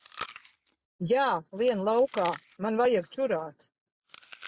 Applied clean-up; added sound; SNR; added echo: none; Chewing, mastication; 19 dB; none.